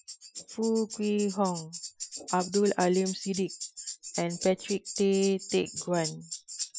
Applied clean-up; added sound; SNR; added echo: classical method Wiener filter.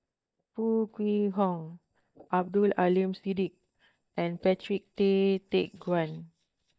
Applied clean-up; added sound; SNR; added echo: neural mask model DeepFilterNet 3.